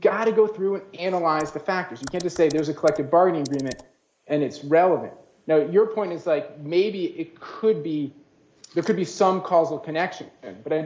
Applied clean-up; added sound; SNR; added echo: neural mask model Resemble Enhance denoiser.